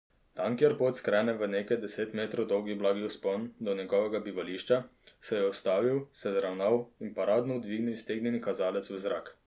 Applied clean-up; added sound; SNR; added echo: none; none; none; none.